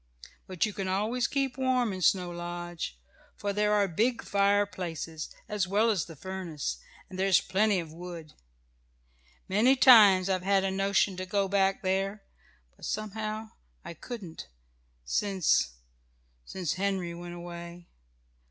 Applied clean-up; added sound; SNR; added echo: none; none; none; none.